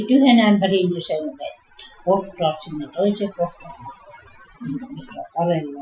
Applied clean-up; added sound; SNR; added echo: classical method Wiener filter.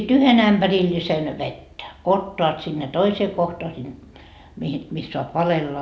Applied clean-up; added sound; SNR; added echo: none; none; none; none.